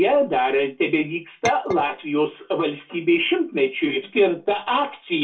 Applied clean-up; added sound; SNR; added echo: none; Chink, clink; 12 dB; reverberation time 0.2 s.